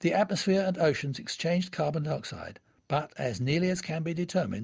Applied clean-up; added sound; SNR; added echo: none; none; none; none.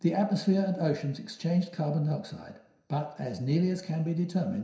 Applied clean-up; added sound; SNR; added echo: none; none; none; reverberation time 0.7 s.